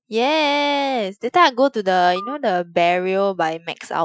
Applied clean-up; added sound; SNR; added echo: classical method Wiener filter.